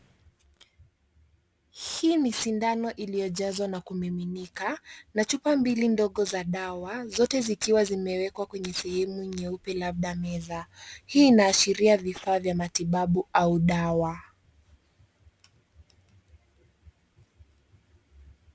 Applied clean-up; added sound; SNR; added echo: none; none; none; none.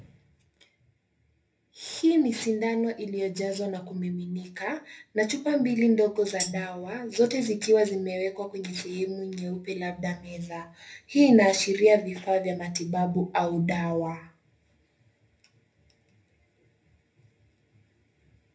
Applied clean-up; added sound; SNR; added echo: none; Tambourine; 10 dB; reverberation time 0.3 s.